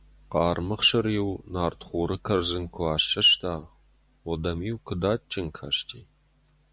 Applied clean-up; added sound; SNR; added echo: none; none; none; none.